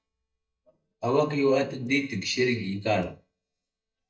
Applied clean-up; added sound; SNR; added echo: neural mask model DeepFilterNet 3.